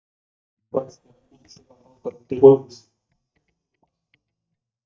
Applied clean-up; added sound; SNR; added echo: neural mask model DeepFilterNet 3.